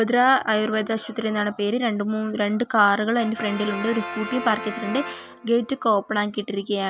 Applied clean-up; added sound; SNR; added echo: none; Brass instrument; 14 dB; none.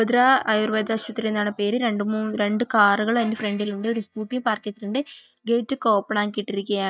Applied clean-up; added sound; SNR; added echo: neural mask model DeepFilterNet 3.